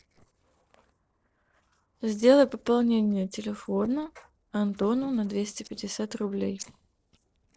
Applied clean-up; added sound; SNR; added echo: neural separator model SepFormer DNS4.